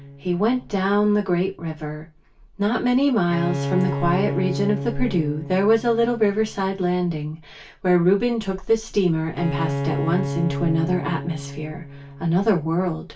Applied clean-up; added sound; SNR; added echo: none; Bowed string instrument; 9 dB; reverberation time 0.2 s.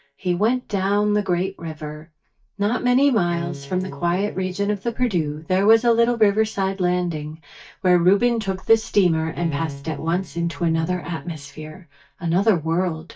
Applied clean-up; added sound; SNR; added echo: neural mask model DeepFilterNet 3.